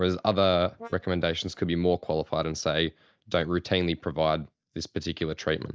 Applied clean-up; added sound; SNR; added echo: neural mask model DeepFilterNet 3.